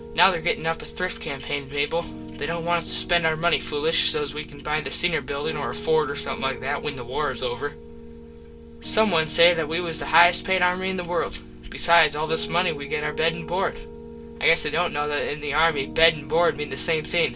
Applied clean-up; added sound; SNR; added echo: none; Piano; 14 dB; reverberation time 0.2 s.